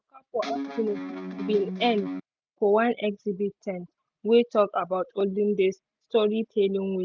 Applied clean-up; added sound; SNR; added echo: neural mask model RNNoise.